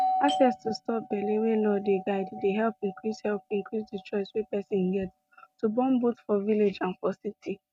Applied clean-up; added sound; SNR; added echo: neural mask model RNNoise.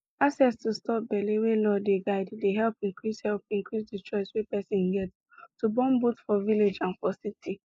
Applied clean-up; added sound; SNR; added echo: neural mask model Resemble Enhance denoiser.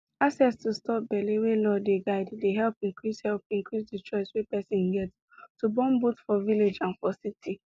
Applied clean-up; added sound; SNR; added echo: none; none; none; none.